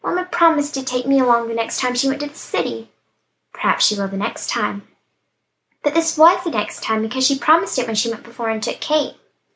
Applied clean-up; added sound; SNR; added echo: none; none; none; none.